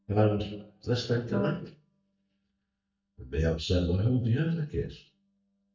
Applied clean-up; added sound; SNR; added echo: neural mask model DeepFilterNet 3.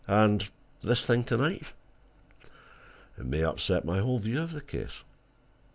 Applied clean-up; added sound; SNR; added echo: none; none; none; none.